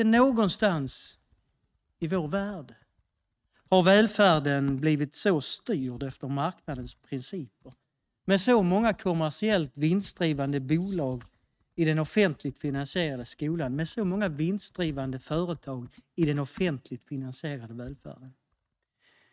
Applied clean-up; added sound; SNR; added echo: neural mask model RNNoise.